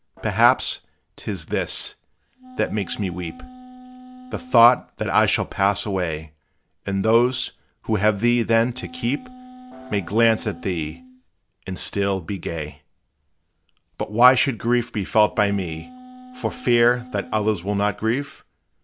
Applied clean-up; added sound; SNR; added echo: none; Piano + Wind instrument, woodwind instrument; 18 dB; none.